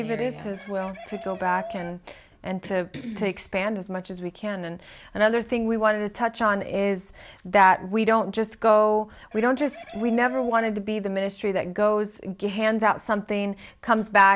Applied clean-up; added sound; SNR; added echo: none; Chicken, rooster; 18 dB; none.